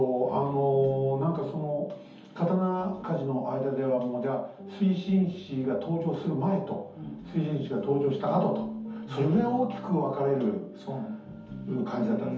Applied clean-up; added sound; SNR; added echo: none; none; none; reverberation time 0.6 s.